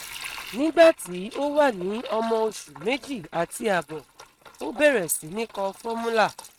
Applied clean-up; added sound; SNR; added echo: neural mask model RNNoise.